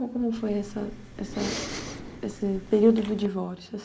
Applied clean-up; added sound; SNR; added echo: none; Respiratory sounds; 11 dB; none.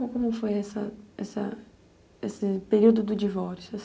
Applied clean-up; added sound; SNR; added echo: none; none; none; none.